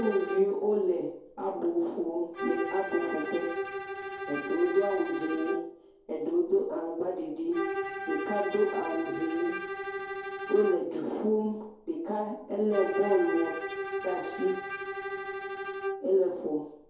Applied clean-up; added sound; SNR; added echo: none; Bowed string instrument; 7 dB; reverberation time 2.3 s.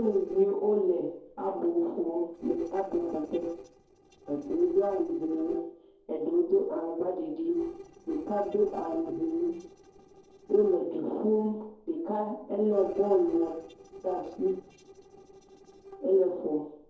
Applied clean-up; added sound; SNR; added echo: neural separator model SepFormer DNS4.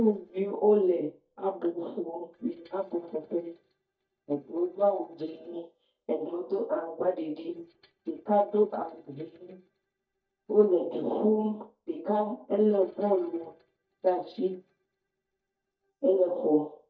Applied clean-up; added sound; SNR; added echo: neural mask model DeepFilterNet 3.